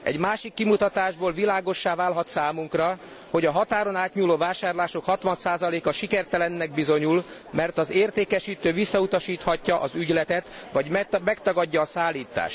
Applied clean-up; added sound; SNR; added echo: none; none; none; none.